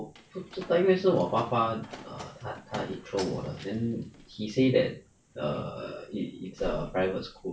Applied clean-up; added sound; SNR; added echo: none; Slam; 17 dB; none.